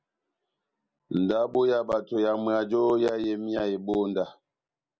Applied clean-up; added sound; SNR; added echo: none; none; none; none.